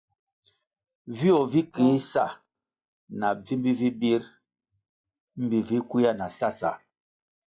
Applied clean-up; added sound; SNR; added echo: classical method log-MMSE.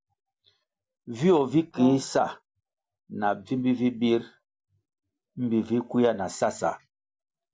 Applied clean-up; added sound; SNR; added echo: none; Brass instrument; 11 dB; none.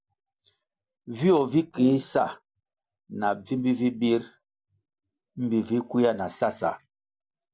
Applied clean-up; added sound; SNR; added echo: neural separator model SepFormer DNS4.